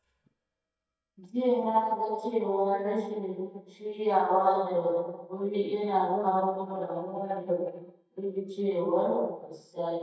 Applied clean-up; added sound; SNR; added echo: neural mask model DeepFilterNet 3.